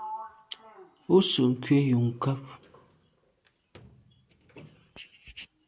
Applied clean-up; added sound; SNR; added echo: none; Sliding door; 19 dB; none.